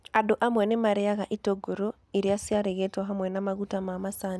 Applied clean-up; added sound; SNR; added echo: none; none; none; none.